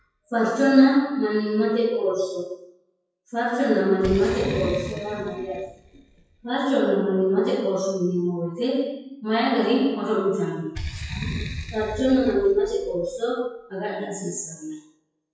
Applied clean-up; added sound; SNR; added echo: classical method WPE with log-MMSE.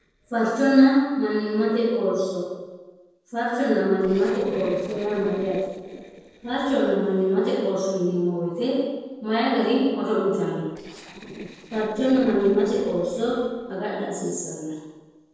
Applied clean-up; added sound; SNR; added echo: neural separator model SepFormer DNS4.